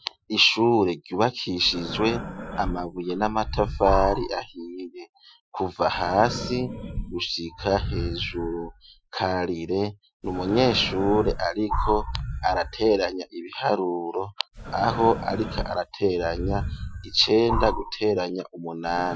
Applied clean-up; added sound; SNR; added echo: classical method Wiener filter.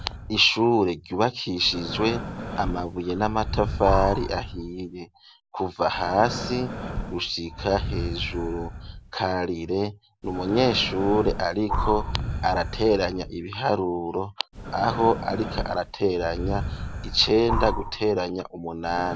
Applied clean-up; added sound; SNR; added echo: none; Breathing + Breathing; 7 dB; none.